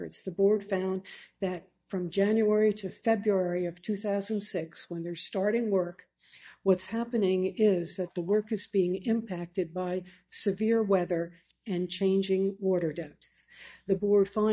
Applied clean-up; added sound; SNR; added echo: neural mask model DeepFilterNet 3.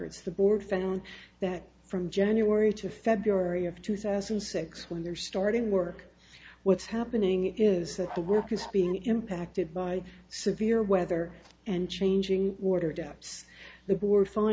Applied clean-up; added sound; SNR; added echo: none; Bird / Fowl; 14 dB; none.